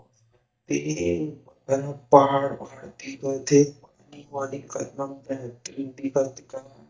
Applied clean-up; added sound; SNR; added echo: neural mask model DeepFilterNet 3.